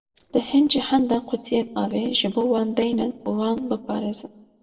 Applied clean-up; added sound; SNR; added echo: neural separator model SepFormer DNS4.